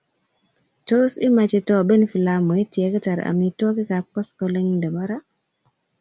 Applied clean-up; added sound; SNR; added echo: none; none; none; none.